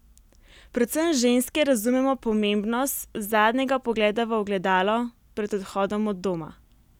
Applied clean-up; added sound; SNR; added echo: none; none; none; none.